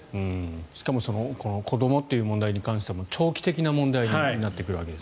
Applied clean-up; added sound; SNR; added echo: none; none; none; none.